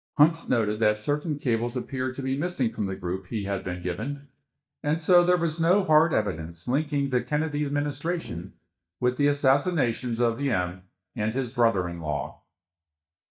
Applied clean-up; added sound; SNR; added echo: neural mask model DeepFilterNet 3.